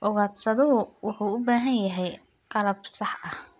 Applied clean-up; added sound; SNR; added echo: none; none; none; none.